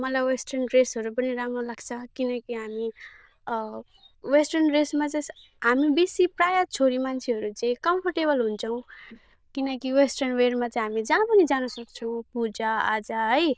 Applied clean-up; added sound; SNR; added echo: neural diffusion model UNIVERSE++.